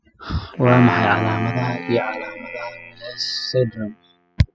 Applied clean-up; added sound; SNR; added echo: classical method spectral subtraction.